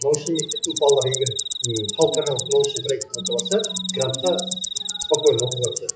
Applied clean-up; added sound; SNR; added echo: classical method log-MMSE.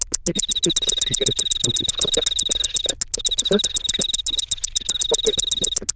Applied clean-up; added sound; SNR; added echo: neural diffusion model UNIVERSE++.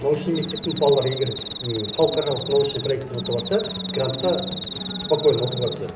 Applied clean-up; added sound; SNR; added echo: none; Tick-tock + Cricket; 5 dB; none.